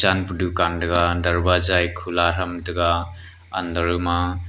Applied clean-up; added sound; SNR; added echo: none; none; none; none.